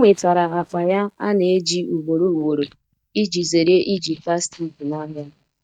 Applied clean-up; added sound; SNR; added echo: neural mask model DeepFilterNet 3.